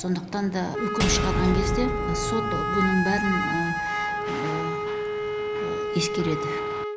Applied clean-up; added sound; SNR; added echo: none; Wind instrument, woodwind instrument + Shatter / Boom; -1 dB; none.